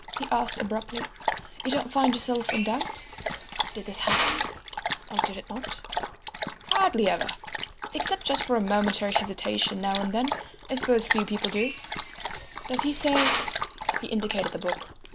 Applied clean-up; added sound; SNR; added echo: none; Drill + Dog; 2 dB; none.